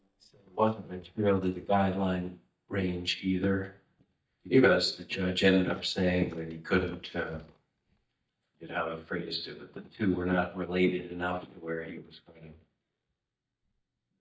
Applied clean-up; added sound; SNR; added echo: neural mask model DeepFilterNet 3.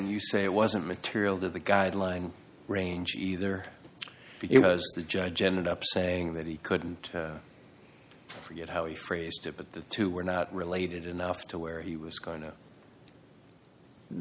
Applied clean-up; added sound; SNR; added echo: none; none; none; none.